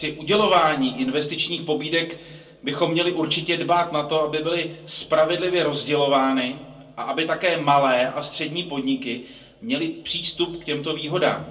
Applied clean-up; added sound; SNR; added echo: none; none; none; reverberation time 0.2 s.